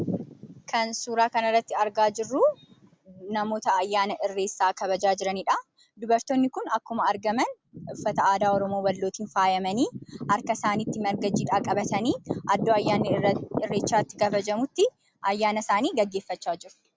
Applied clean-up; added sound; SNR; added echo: none; none; none; none.